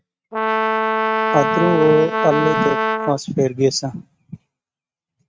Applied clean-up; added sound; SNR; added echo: neural mask model RNNoise.